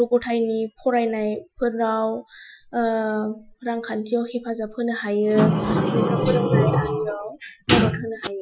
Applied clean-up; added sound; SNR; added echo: classical method Wiener filter.